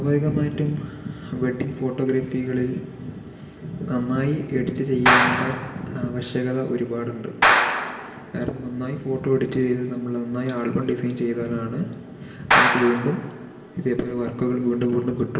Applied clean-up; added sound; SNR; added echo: none; Clapping; -2 dB; reverberation time 2.4 s.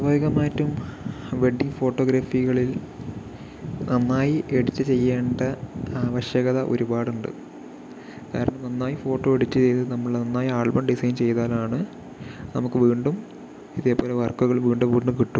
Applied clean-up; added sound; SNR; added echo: none; none; none; none.